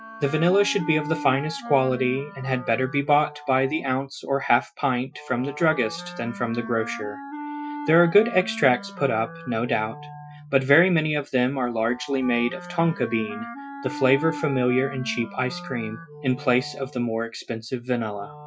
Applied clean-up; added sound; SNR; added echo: classical method Wiener filter.